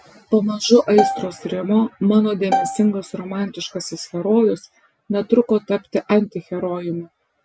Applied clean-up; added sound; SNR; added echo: none; Bowed string instrument; 4 dB; none.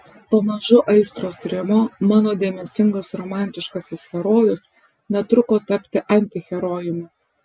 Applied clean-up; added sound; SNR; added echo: none; none; none; none.